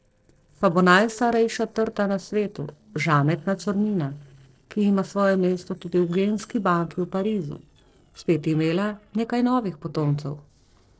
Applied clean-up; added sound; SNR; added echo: neural separator model SepFormer DNS4.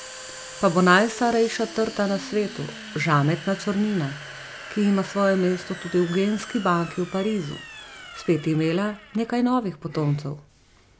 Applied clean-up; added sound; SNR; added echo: none; Domestic sounds, home sounds; 16 dB; none.